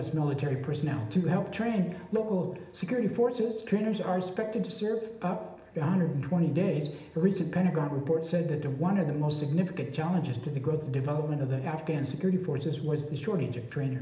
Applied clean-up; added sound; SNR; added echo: none; none; none; reverberation time 0.8 s.